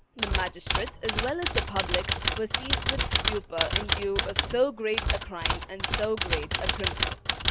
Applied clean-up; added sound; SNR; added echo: none; Typewriter; -3 dB; none.